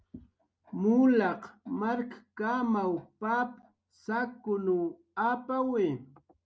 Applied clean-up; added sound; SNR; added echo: none; none; none; none.